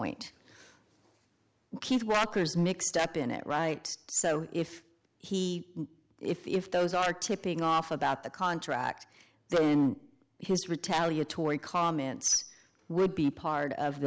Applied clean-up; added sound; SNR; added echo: none; none; none; none.